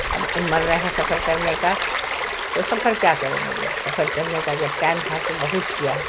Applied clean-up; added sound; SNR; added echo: none; Stream; 1 dB; none.